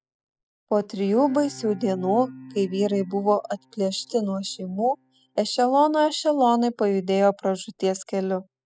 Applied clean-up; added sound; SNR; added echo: classical method spectral subtraction.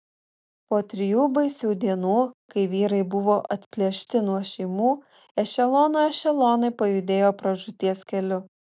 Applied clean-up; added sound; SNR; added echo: none; none; none; none.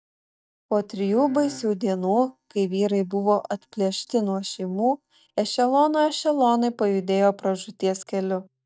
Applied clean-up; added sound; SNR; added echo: neural mask model DeepFilterNet 3.